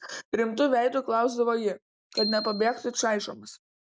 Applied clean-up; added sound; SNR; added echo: none; Bicycle bell; 9 dB; none.